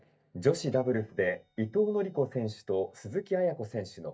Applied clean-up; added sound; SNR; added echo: neural mask model DeepFilterNet 3.